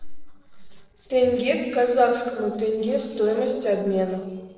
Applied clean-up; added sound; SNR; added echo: neural separator model SepFormer DNS4.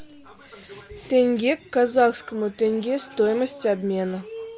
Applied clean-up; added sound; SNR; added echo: none; none; none; none.